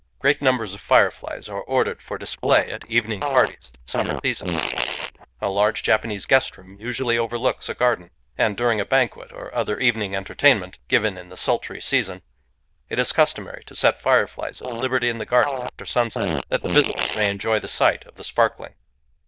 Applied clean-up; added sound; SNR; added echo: neural diffusion model UNIVERSE++.